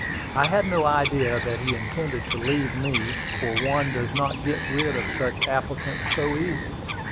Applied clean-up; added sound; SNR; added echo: none; Bird vocalization, bird call, bird song; 2 dB; none.